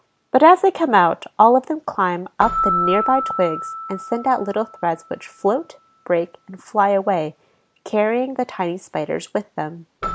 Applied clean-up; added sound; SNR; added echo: none; Keyboard (musical); 10 dB; none.